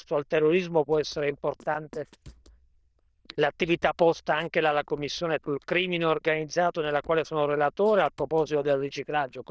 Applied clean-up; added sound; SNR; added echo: neural diffusion model UNIVERSE++.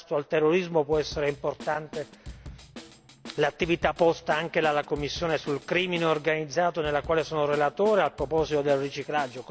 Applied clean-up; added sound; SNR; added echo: none; Drum kit; 18 dB; none.